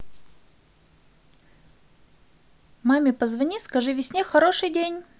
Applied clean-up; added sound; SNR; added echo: none; none; none; none.